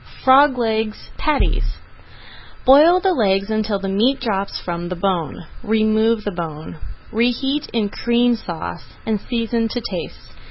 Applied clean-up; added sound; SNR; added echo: none; Bass drum; -4 dB; none.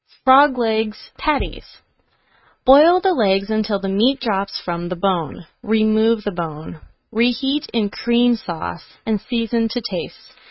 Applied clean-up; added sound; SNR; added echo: neural mask model RNNoise.